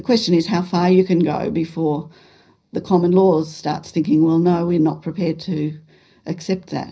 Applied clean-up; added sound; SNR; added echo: none; none; none; reverberation time 0.4 s.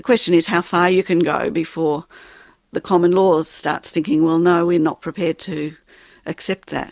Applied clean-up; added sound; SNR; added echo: none; none; none; none.